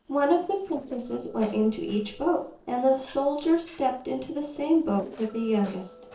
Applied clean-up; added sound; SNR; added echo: neural separator model SepFormer DNS4.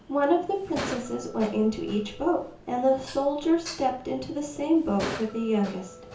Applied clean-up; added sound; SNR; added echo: none; Dishes, pots, and pans; 14 dB; reverberation time 0.6 s.